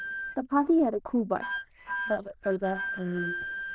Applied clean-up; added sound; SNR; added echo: neural diffusion model UNIVERSE++.